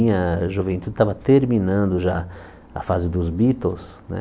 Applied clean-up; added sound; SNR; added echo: none; none; none; none.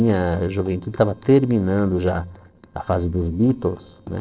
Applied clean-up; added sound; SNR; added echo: neural separator model SepFormer DNS4.